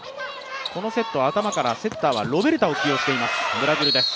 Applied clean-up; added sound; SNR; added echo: none; none; none; none.